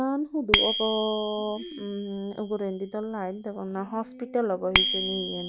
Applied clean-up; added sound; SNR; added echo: none; Bicycle bell; 1 dB; none.